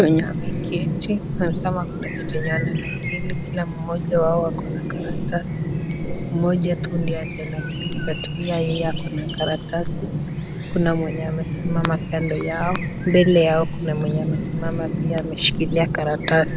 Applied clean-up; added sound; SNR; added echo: none; Chirp, tweet; 2 dB; none.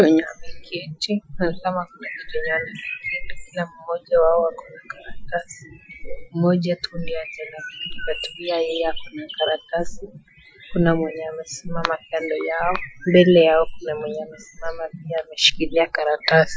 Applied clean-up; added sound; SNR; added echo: classical method Wiener filter.